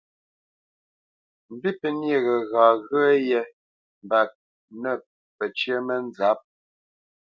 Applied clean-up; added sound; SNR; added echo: none; none; none; none.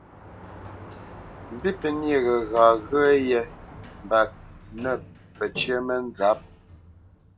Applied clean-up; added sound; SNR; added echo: none; Sliding door; 17 dB; none.